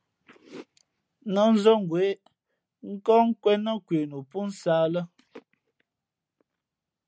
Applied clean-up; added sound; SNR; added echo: none; none; none; none.